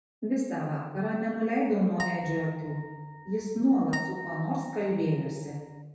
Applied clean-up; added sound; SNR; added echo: none; Harp; 12 dB; reverberation time 1.2 s.